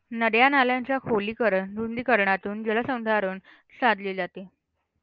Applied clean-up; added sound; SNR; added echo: none; none; none; none.